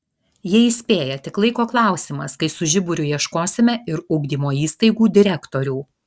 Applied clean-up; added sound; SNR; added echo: none; none; none; none.